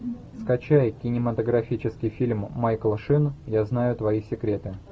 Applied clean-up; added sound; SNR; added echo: none; none; none; none.